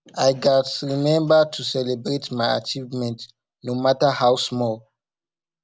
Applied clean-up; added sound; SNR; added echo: none; none; none; none.